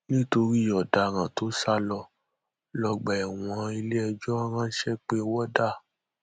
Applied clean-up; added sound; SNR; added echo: none; none; none; none.